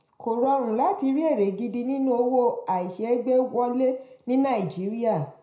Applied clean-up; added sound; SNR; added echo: none; none; none; reverberation time 0.5 s.